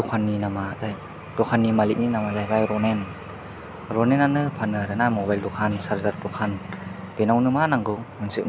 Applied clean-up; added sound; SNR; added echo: none; none; none; none.